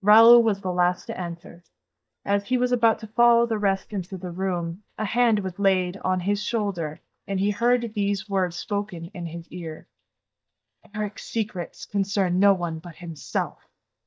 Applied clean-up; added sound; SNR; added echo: neural mask model DeepFilterNet 3.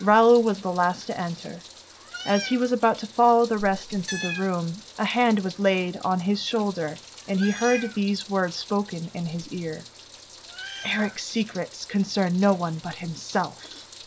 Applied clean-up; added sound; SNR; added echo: none; Meow; 16 dB; none.